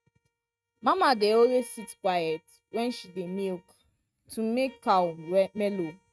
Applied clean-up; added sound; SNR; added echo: neural mask model RNNoise.